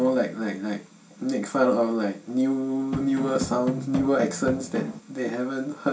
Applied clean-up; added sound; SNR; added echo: none; Drum; 7 dB; reverberation time 0.2 s.